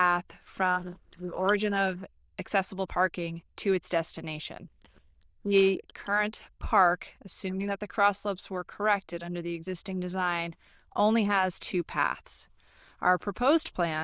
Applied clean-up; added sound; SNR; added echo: neural diffusion model UNIVERSE++.